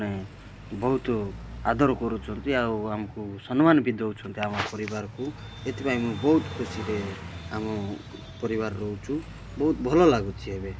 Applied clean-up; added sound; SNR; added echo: none; Car passing by; 15 dB; none.